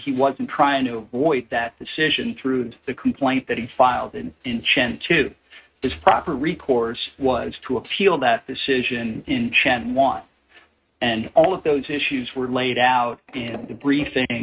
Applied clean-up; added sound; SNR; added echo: neural mask model RNNoise.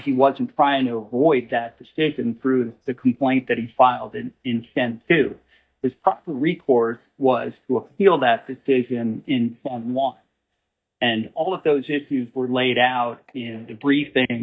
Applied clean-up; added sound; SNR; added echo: neural mask model DeepFilterNet 3.